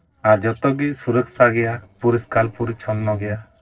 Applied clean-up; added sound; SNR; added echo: neural separator model SepFormer DNS4.